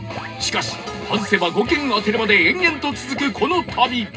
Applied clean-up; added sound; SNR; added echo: none; Harp; 19 dB; reverberation time 0.2 s.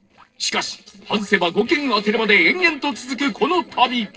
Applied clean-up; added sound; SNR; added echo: neural separator model SepFormer DNS4.